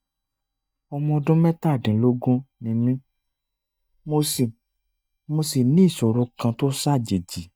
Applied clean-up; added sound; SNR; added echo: neural mask model DeepFilterNet 3.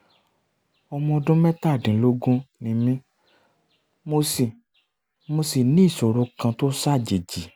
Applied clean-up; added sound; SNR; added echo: none; none; none; none.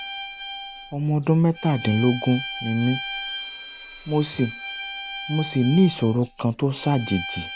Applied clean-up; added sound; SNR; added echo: none; Bowed string instrument; 10 dB; none.